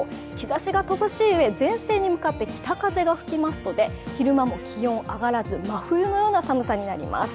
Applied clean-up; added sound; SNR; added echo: none; none; none; none.